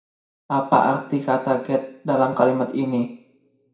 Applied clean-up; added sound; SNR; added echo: none; none; none; reverberation time 0.5 s.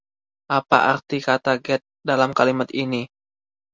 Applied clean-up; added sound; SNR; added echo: none; none; none; none.